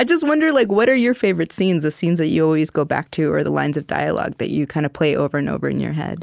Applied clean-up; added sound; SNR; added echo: none; none; none; none.